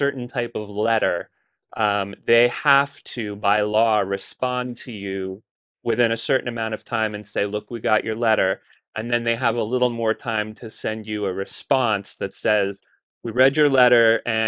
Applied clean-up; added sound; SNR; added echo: neural mask model Resemble Enhance denoiser.